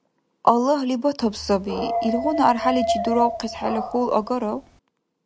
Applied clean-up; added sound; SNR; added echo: none; Dog; 5 dB; none.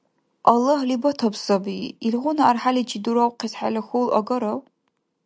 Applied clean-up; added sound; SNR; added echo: none; none; none; none.